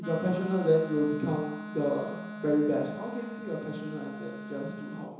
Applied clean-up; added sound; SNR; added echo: none; Wind instrument, woodwind instrument; 10 dB; reverberation time 1.0 s.